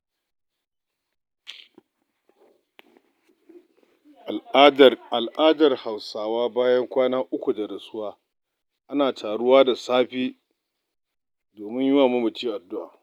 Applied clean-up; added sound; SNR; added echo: none; none; none; none.